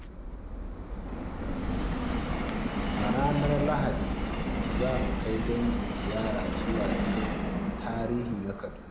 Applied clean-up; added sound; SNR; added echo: none; Subway, metro, underground; -3 dB; reverberation time 1.6 s.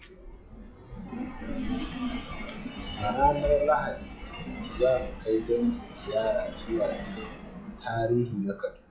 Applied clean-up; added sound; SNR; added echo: classical method WPE with log-MMSE.